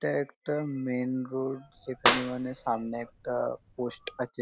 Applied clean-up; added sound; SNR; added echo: none; Clapping; 1 dB; none.